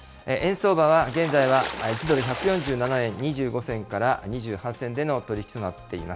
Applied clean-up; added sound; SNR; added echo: none; Water / Splash, splatter; 11 dB; none.